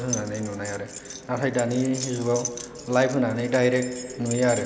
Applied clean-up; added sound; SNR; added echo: none; Keys jangling; 13 dB; none.